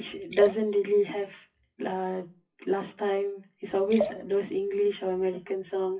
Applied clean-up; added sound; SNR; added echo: classical method WPE with log-MMSE.